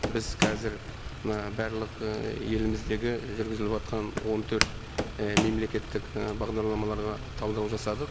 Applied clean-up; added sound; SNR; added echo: none; Walk, footsteps + Motor vehicle (road); 3 dB; none.